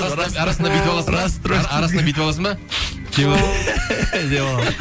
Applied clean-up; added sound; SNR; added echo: none; Brass instrument; 6 dB; none.